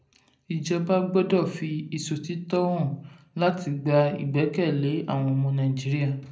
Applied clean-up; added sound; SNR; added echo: none; none; none; reverberation time 0.4 s.